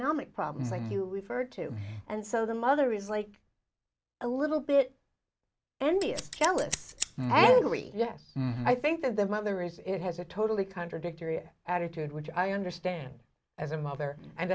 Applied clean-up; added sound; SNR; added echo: none; Scissors; 8 dB; none.